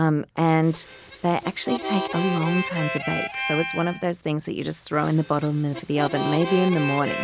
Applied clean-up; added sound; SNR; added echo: none; Harmonica; 8 dB; none.